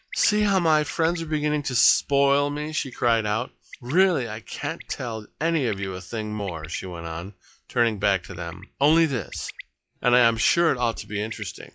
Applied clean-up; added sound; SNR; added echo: classical method log-MMSE.